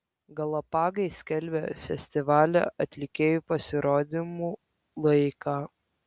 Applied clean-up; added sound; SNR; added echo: none; none; none; none.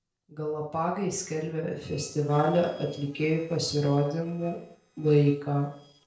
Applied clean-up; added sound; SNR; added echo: neural separator model SepFormer DNS4.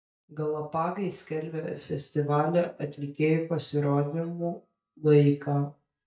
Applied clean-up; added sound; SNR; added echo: neural mask model DeepFilterNet 3.